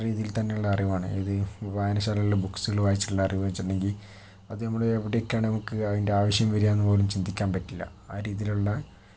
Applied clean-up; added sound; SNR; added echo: none; none; none; none.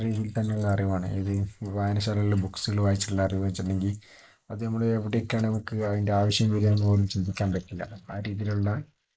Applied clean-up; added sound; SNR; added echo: neural mask model Resemble Enhance denoiser.